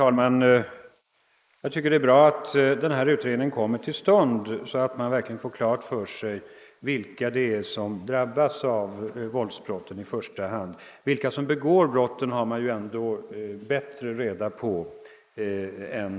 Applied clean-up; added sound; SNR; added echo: neural mask model Resemble Enhance denoiser.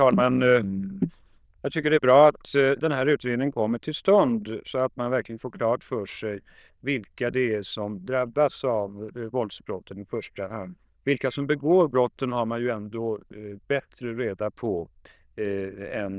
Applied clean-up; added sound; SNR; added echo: neural diffusion model UNIVERSE++.